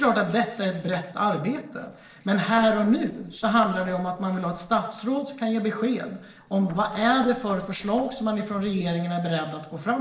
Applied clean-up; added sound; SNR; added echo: neural separator model SepFormer DNS4.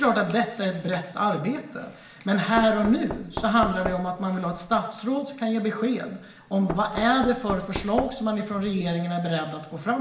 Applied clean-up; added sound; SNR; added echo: none; Knock; 11 dB; reverberation time 0.8 s.